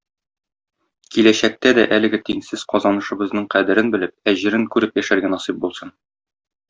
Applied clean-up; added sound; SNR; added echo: none; none; none; none.